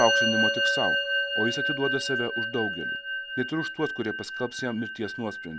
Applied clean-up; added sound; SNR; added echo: none; Musical instrument; -2 dB; none.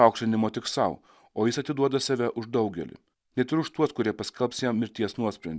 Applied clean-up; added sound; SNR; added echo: none; none; none; none.